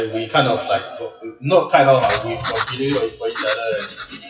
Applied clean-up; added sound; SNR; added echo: classical method WPE with log-MMSE.